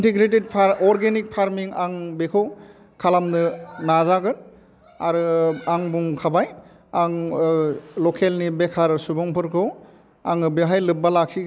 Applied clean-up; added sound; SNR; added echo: none; none; none; none.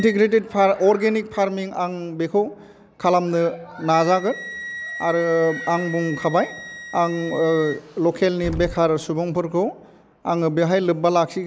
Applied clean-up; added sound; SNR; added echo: none; Wind instrument, woodwind instrument + Explosion; 16 dB; none.